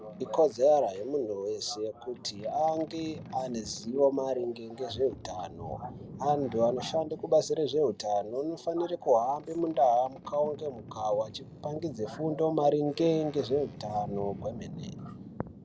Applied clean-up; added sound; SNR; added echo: none; Boat, Water vehicle; 16 dB; none.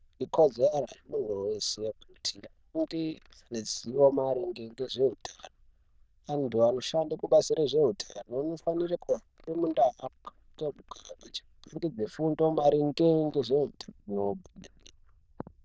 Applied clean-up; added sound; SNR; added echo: neural diffusion model UNIVERSE++.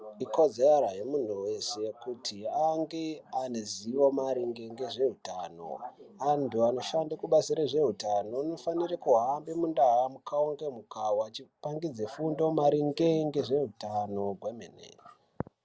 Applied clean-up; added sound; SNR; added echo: none; none; none; none.